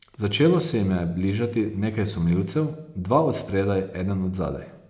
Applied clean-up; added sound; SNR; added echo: none; none; none; none.